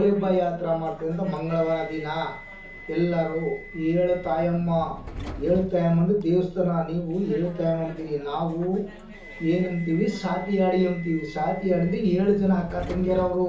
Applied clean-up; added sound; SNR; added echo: none; Subway, metro, underground; 16 dB; reverberation time 0.6 s.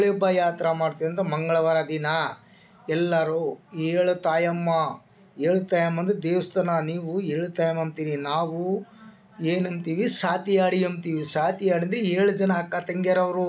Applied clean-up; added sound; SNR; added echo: none; none; none; none.